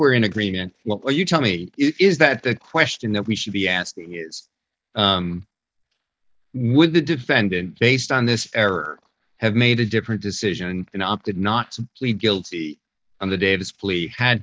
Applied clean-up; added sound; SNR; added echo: neural mask model DeepFilterNet 3.